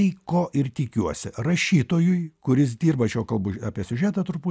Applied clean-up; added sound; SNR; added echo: none; none; none; none.